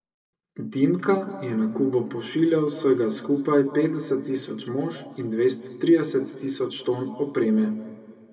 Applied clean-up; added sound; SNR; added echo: none; none; none; reverberation time 1.6 s.